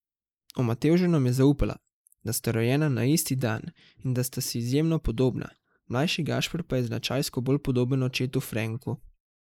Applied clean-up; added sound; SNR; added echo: neural mask model Resemble Enhance denoiser.